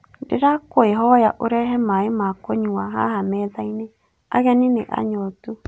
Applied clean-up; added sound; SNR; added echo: none; none; none; none.